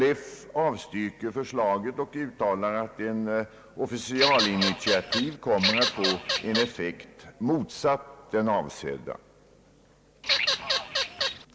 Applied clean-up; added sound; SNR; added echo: none; Bird vocalization, bird call, bird song / Fowl; -1 dB; none.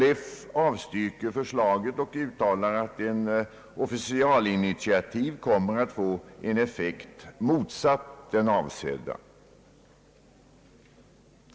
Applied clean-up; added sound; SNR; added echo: none; none; none; none.